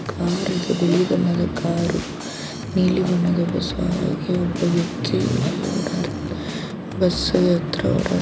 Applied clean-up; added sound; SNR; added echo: none; Drum kit; 13 dB; none.